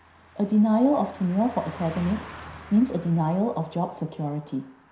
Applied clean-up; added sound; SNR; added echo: none; Car passing by; 19 dB; reverberation time 0.5 s.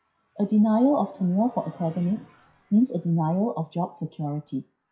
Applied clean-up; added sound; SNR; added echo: classical method WPE with log-MMSE.